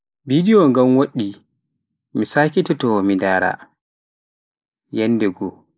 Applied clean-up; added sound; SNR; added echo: neural mask model Resemble Enhance denoiser.